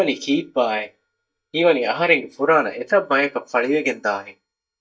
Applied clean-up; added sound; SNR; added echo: neural mask model DeepFilterNet 3.